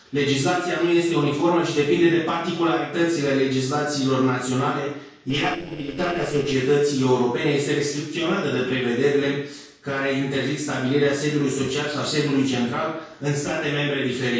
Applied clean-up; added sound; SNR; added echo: neural separator model SepFormer DNS4.